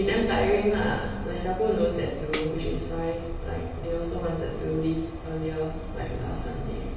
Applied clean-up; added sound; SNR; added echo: none; Tambourine; 14 dB; reverberation time 1.2 s.